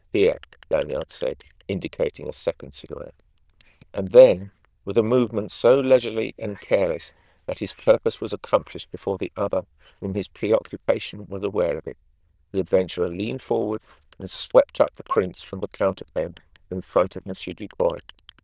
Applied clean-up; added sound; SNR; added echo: neural diffusion model UNIVERSE++.